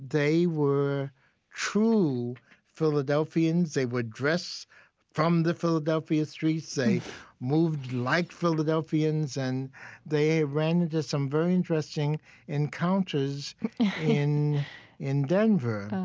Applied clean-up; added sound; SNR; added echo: none; none; none; none.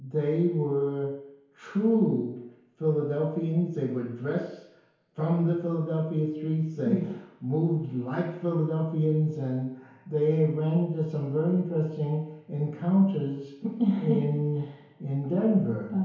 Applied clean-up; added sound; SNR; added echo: none; none; none; reverberation time 1.0 s.